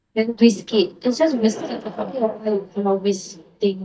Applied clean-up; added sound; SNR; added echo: neural mask model DeepFilterNet 3.